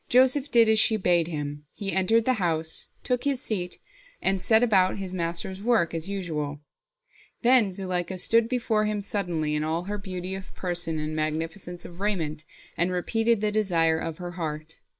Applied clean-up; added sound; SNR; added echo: neural mask model Resemble Enhance denoiser.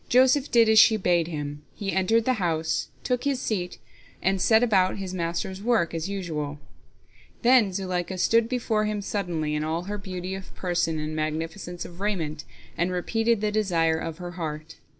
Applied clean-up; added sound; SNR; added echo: none; none; none; none.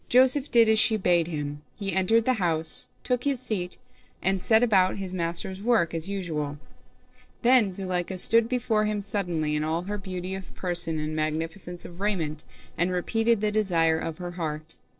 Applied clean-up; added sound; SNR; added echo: neural separator model SepFormer DNS4.